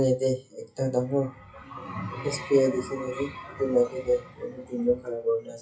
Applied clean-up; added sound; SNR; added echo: classical method WPE with log-MMSE.